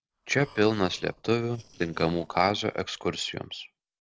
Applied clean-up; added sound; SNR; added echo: neural separator model SepFormer DNS4.